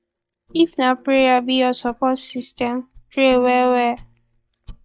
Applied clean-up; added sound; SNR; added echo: neural mask model DeepFilterNet 3.